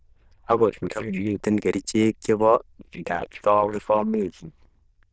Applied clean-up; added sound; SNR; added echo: neural diffusion model UNIVERSE++.